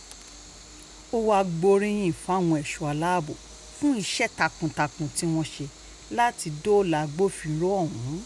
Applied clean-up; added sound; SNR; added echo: none; Train; 19 dB; none.